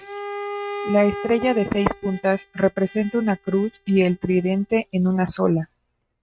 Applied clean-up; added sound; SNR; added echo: neural mask model RNNoise.